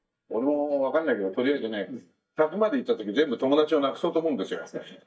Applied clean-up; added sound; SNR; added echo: neural mask model DeepFilterNet 3.